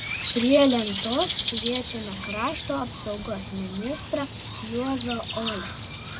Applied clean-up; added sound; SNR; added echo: none; Crow; -5 dB; none.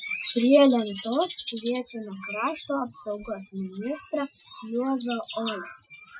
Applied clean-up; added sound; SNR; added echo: classical method Wiener filter.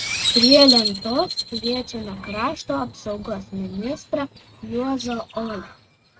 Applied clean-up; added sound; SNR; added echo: neural mask model RNNoise.